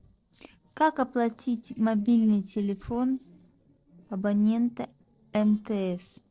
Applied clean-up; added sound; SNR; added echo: neural separator model SepFormer DNS4.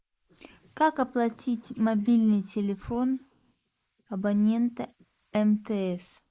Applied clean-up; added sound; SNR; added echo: neural mask model Resemble Enhance denoiser.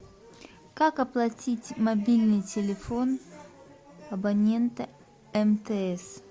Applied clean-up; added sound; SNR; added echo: none; none; none; none.